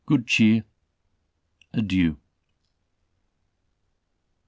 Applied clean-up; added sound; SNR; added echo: none; none; none; none.